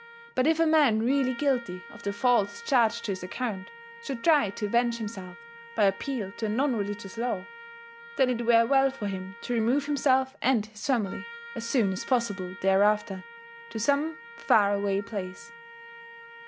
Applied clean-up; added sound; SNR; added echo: none; Trumpet; 18 dB; none.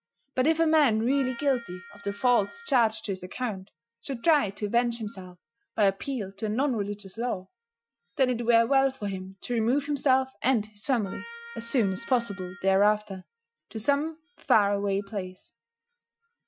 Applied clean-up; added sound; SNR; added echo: classical method Wiener filter.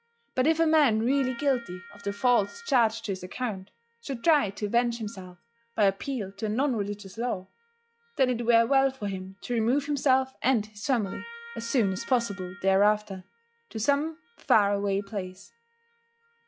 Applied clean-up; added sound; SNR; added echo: classical method log-MMSE.